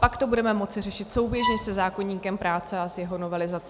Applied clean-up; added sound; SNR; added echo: none; Bowed string instrument; 5 dB; none.